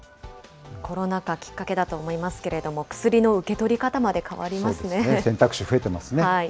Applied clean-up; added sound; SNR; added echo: none; none; none; none.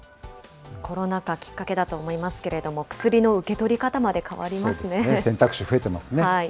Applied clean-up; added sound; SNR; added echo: none; Dishes, pots, and pans / Chink, clink; 19 dB; none.